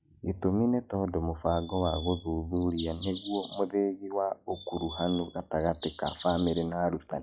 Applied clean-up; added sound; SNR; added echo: classical method log-MMSE.